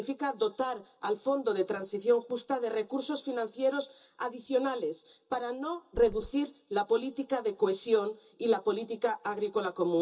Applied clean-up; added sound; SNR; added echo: none; Run; 13 dB; reverberation time 0.2 s.